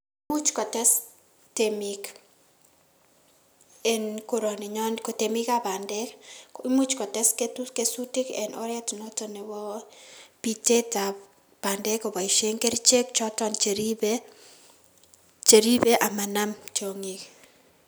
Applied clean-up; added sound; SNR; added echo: none; none; none; none.